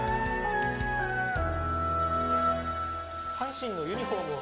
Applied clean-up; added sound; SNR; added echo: none; none; none; none.